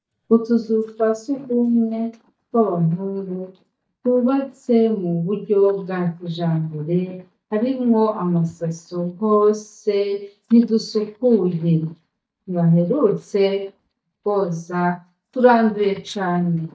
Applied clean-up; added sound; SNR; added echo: neural mask model DeepFilterNet 3.